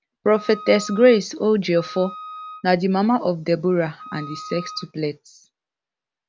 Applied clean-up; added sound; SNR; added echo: none; Wind instrument, woodwind instrument; 16 dB; none.